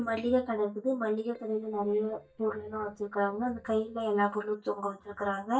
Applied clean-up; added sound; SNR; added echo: neural mask model DeepFilterNet 3.